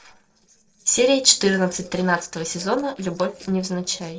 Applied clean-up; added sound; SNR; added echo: neural separator model SepFormer DNS4.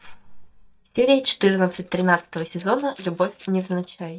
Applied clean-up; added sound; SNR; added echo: neural mask model DeepFilterNet 3.